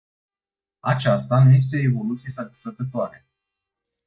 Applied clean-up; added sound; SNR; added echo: neural mask model DeepFilterNet 3.